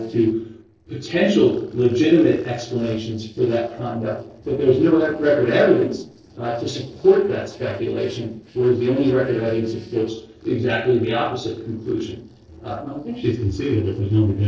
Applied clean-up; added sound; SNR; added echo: neural separator model SepFormer DNS4.